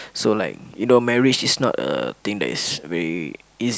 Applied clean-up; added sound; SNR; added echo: none; none; none; none.